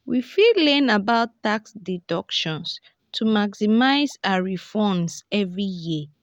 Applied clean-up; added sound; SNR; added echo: none; none; none; none.